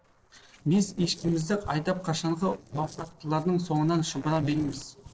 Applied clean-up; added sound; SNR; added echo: neural separator model SepFormer DNS4.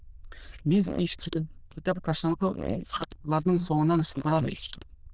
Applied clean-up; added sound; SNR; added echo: neural diffusion model UNIVERSE++.